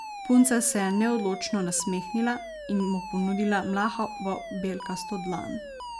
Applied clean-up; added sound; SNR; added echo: none; Alarm; 11 dB; none.